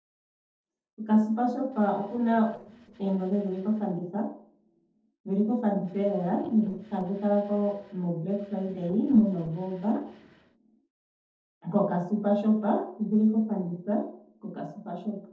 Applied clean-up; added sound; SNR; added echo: neural separator model SepFormer DNS4.